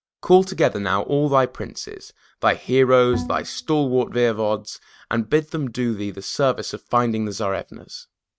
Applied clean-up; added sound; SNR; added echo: neural mask model RNNoise.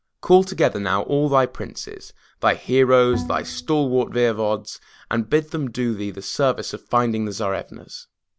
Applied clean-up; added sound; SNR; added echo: none; Bowed string instrument; 10 dB; none.